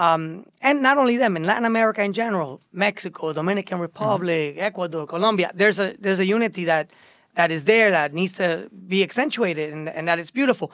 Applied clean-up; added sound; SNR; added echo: none; none; none; none.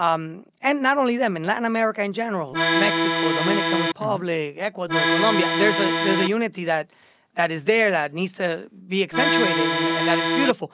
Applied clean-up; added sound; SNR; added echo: none; Accordion; -3 dB; none.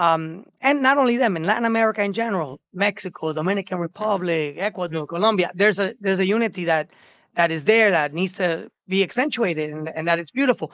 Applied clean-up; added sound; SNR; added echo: neural mask model Resemble Enhance denoiser.